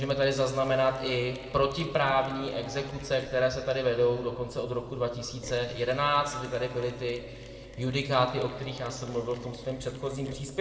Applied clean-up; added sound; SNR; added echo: none; Mechanisms; 18 dB; reverberation time 1.9 s.